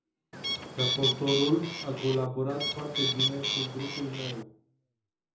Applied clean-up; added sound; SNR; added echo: none; Bird; 0 dB; reverberation time 0.6 s.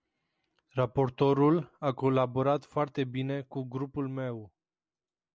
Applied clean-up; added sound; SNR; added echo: none; none; none; none.